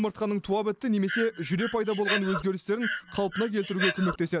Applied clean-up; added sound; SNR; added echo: none; Breathing; 5 dB; none.